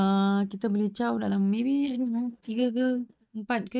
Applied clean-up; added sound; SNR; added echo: neural mask model DeepFilterNet 3.